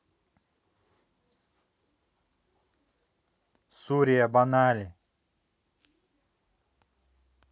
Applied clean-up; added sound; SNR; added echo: none; none; none; none.